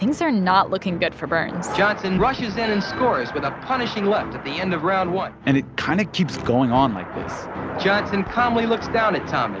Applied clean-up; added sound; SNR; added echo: none; none; none; none.